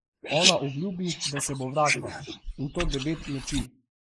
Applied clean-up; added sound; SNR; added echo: neural mask model Resemble Enhance denoiser.